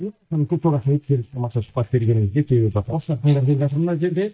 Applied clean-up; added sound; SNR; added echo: neural mask model DeepFilterNet 3.